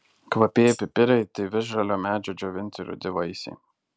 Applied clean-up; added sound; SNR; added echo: none; Tambourine; 17 dB; none.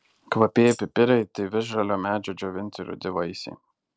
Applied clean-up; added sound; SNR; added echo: neural separator model SepFormer DNS4.